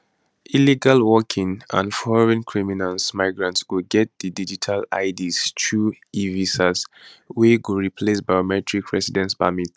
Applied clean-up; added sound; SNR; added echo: none; none; none; none.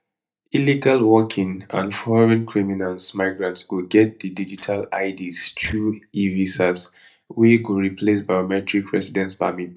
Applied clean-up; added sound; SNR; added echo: neural mask model DeepFilterNet 3.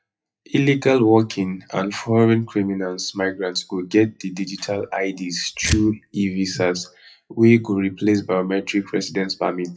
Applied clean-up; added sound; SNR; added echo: classical method WPE with log-MMSE.